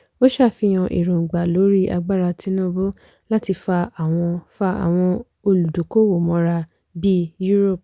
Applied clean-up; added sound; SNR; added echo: none; none; none; none.